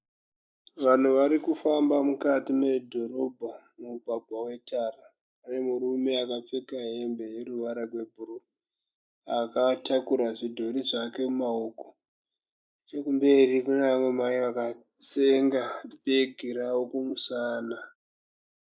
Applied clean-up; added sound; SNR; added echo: neural mask model Resemble Enhance denoiser.